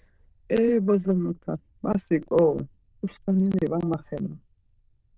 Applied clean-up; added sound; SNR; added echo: neural diffusion model UNIVERSE++.